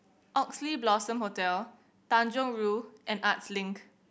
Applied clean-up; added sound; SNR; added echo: none; none; none; none.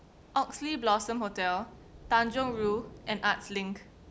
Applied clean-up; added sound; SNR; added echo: none; Thunder / Rain; 18 dB; none.